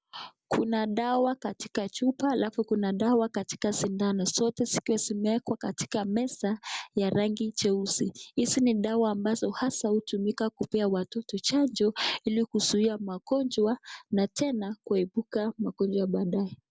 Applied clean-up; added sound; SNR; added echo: none; none; none; none.